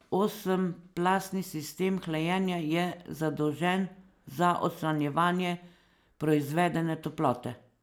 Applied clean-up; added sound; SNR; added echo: none; none; none; none.